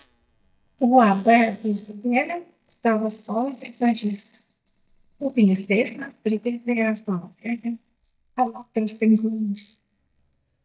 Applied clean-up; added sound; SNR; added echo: neural mask model DeepFilterNet 3.